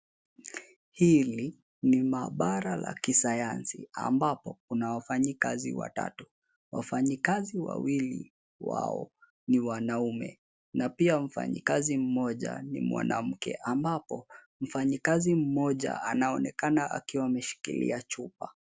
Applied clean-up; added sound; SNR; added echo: none; none; none; none.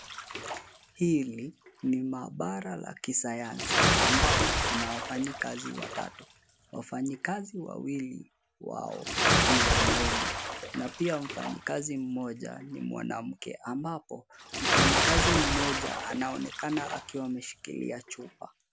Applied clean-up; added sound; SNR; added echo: none; Bathtub (filling or washing) / Splash, splatter; -3 dB; none.